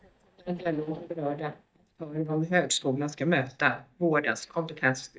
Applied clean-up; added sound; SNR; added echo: neural mask model DeepFilterNet 3.